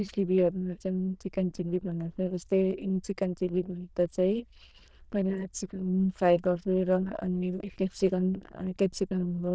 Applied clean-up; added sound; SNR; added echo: neural diffusion model UNIVERSE++.